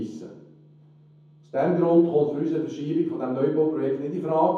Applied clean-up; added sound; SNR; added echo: none; none; none; reverberation time 0.9 s.